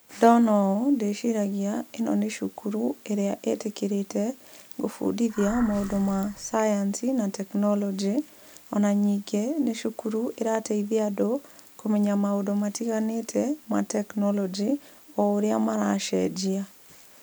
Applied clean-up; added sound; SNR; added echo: none; Animal; 15 dB; none.